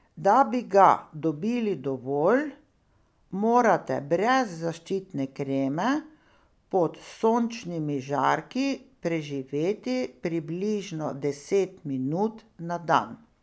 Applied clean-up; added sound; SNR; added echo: none; none; none; none.